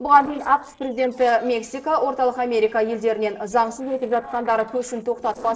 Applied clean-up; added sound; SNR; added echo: neural separator model SepFormer DNS4.